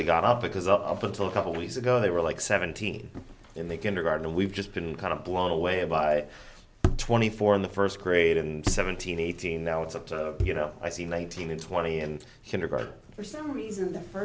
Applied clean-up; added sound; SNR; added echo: none; none; none; none.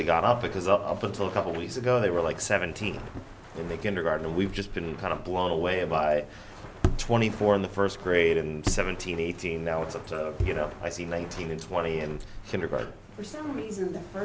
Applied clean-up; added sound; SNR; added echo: none; Walk, footsteps; 16 dB; none.